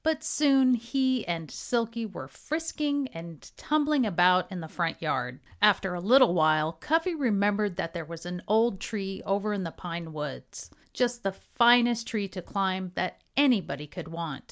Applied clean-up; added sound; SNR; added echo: none; none; none; none.